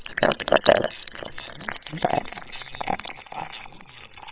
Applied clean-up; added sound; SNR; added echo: neural separator model SepFormer WHAMR!.